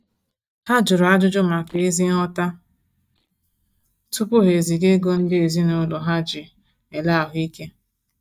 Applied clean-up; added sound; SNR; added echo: neural mask model DeepFilterNet 3.